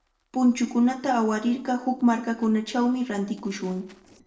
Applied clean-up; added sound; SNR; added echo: neural separator model SepFormer DNS4.